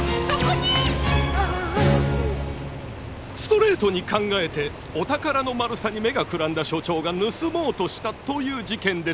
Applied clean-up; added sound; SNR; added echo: none; Rain + Keyboard (musical); 10 dB; none.